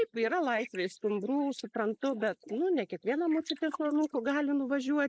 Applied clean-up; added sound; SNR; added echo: neural mask model Resemble Enhance denoiser.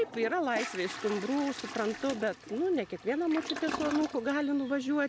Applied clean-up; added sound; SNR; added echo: none; Toilet flush; 11 dB; none.